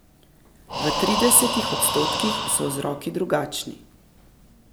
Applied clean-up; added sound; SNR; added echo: none; Breathing; 3 dB; none.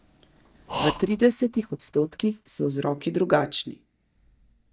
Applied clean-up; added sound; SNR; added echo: neural mask model DeepFilterNet 3.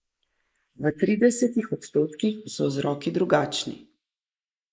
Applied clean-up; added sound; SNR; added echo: neural mask model Resemble Enhance denoiser.